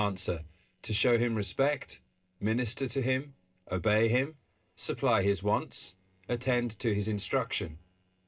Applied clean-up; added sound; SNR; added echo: neural separator model SepFormer DNS4.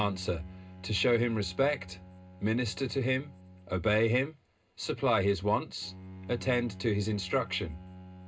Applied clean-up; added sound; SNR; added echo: none; Bowed string instrument; 17 dB; reverberation time 0.2 s.